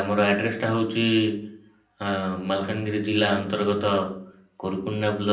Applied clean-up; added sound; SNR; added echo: none; Bowed string instrument; 18 dB; reverberation time 0.6 s.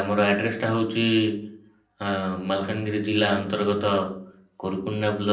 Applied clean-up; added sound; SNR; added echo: neural separator model SepFormer DNS4.